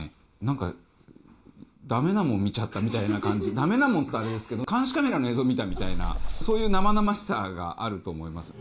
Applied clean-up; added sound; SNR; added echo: none; Wind; -4 dB; none.